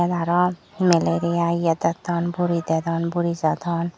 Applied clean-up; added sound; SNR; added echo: none; none; none; none.